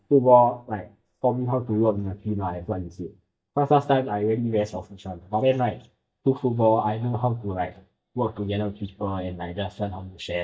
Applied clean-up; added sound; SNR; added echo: neural mask model DeepFilterNet 3.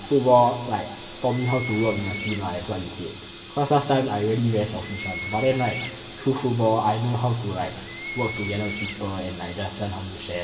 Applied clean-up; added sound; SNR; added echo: none; Bird; 11 dB; reverberation time 2.4 s.